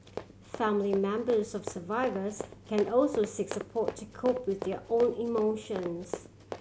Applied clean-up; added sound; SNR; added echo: none; Run; 12 dB; none.